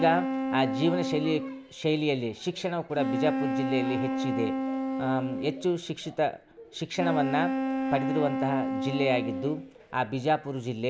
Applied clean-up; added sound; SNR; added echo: none; Wind instrument, woodwind instrument; 2 dB; none.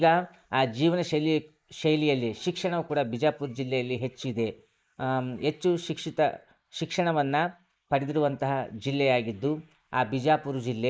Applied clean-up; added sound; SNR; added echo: neural mask model Resemble Enhance denoiser.